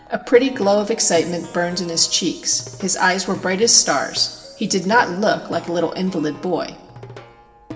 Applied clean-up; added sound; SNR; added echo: none; Plucked string instrument; 19 dB; reverberation time 1.3 s.